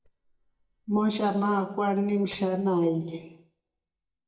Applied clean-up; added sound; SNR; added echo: neural mask model DeepFilterNet 3.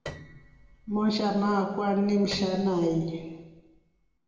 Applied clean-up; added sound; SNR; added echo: none; Piano; 19 dB; reverberation time 1.2 s.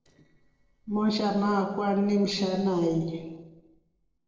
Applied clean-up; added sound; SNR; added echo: neural separator model SepFormer DNS4.